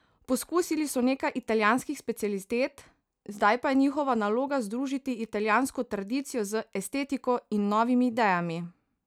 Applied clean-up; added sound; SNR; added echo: none; none; none; none.